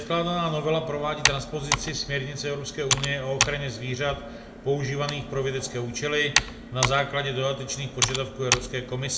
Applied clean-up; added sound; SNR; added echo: none; Computer keyboard; 3 dB; reverberation time 0.3 s.